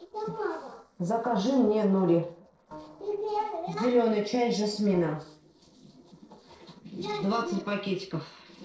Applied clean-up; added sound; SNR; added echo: neural separator model SepFormer DNS4.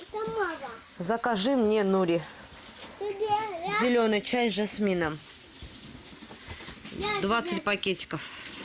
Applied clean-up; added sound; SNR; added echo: none; none; none; none.